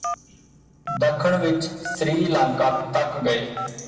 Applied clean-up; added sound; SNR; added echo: none; Telephone; 12 dB; reverberation time 1.6 s.